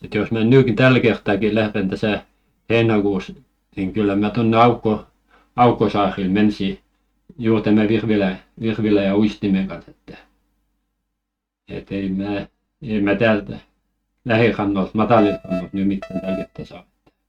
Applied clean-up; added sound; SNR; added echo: neural mask model RNNoise.